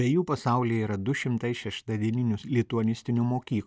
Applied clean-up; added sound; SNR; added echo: neural mask model DeepFilterNet 3.